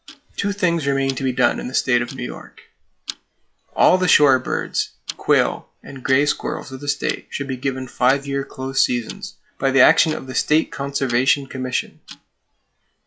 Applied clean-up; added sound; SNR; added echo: classical method log-MMSE.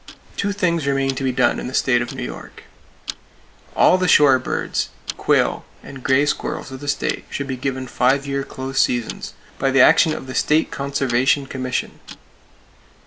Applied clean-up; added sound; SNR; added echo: none; Tick-tock; 18 dB; none.